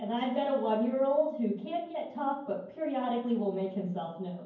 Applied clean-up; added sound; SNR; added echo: none; none; none; reverberation time 0.9 s.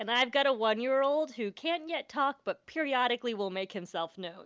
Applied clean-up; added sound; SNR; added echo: none; none; none; none.